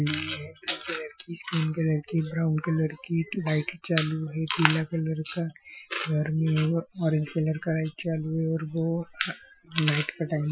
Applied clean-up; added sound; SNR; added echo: classical method Wiener filter.